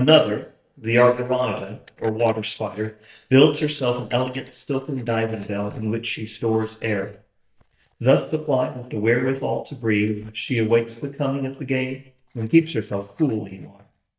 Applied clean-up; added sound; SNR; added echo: neural mask model DeepFilterNet 3.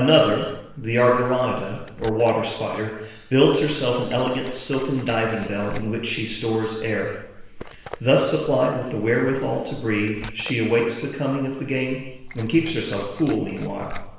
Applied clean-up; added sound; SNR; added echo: none; Liquid; 16 dB; reverberation time 1.0 s.